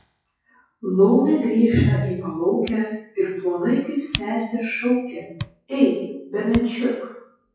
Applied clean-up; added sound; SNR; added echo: classical method WPE with log-MMSE.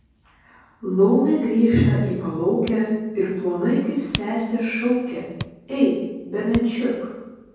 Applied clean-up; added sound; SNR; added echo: none; Hands; 18 dB; reverberation time 1.3 s.